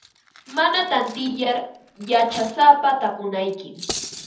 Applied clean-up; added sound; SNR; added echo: none; Cutlery, silverware; 17 dB; reverberation time 0.7 s.